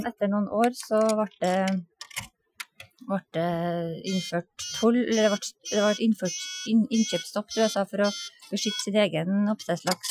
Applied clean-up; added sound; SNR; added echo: classical method Wiener filter.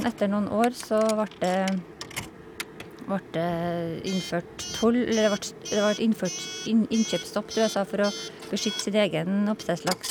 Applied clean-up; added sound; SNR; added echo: none; Coin (dropping) / Alarm; 11 dB; none.